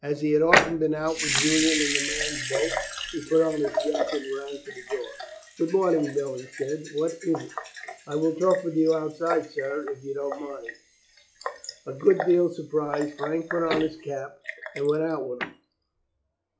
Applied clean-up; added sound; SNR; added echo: classical method log-MMSE.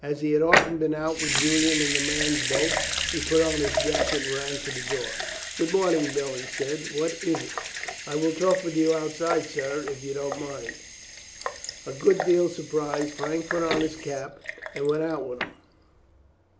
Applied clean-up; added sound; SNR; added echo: none; Sink (filling or washing) / Water tap, faucet / Liquid; 3 dB; none.